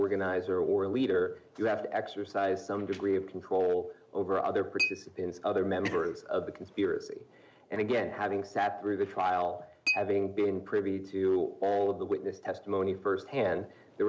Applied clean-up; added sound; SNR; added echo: none; Chink, clink; 14 dB; none.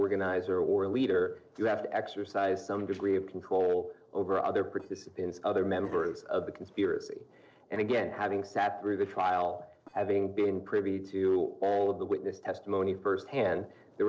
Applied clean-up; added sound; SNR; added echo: neural separator model SepFormer DNS4.